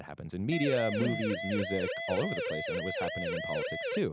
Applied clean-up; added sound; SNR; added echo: none; Siren; 1 dB; none.